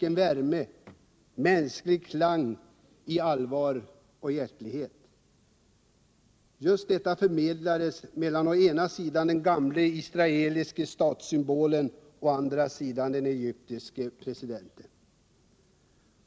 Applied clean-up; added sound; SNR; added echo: none; none; none; none.